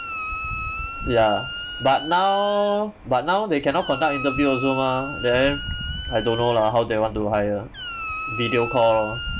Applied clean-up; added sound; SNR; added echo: none; Squeak; 10 dB; none.